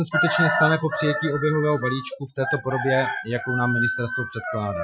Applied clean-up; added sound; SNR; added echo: classical method Wiener filter.